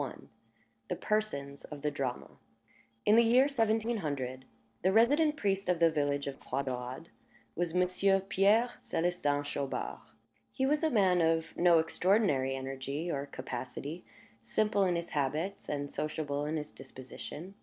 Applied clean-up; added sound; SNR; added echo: neural separator model SepFormer DNS4.